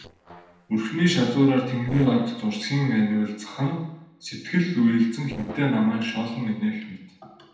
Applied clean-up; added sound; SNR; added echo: neural separator model SepFormer DNS4.